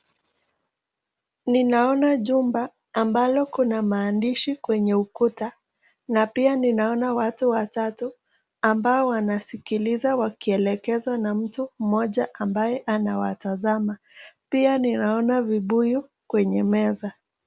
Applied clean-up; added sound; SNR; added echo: none; none; none; none.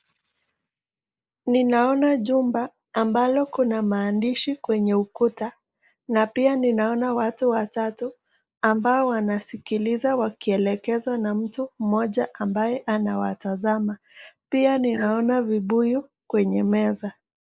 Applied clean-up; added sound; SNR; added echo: neural mask model Resemble Enhance denoiser.